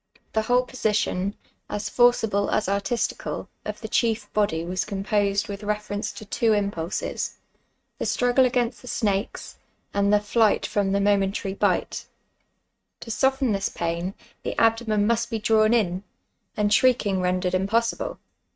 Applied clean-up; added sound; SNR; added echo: neural mask model RNNoise.